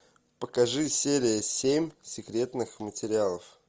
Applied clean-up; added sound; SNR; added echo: none; none; none; none.